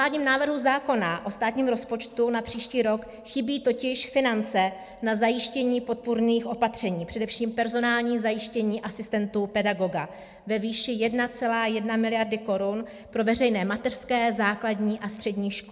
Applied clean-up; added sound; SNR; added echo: none; none; none; none.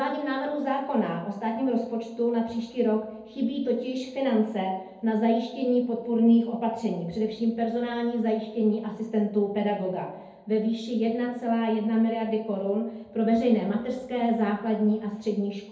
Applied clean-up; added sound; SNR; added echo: none; none; none; reverberation time 2.0 s.